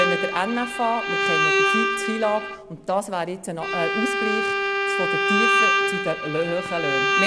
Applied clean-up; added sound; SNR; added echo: none; Bowed string instrument; -4 dB; none.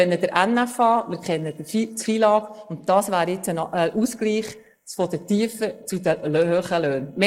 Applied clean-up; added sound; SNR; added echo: neural mask model Resemble Enhance denoiser.